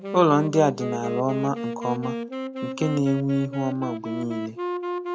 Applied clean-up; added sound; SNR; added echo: none; Wind instrument, woodwind instrument; 6 dB; none.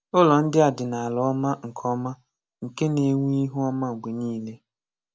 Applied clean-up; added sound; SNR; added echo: none; none; none; none.